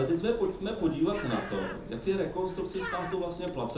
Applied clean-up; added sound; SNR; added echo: none; Bird; 11 dB; reverberation time 0.5 s.